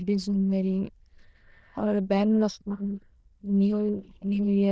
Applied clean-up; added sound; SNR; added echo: neural diffusion model UNIVERSE++.